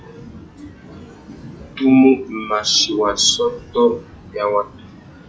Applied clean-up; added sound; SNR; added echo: classical method log-MMSE.